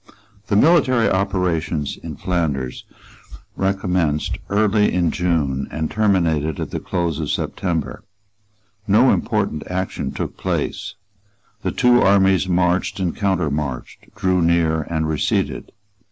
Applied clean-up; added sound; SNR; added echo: none; none; none; none.